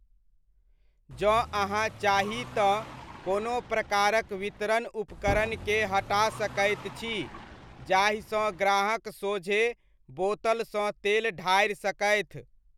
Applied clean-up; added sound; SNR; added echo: none; Car + Boom; 14 dB; none.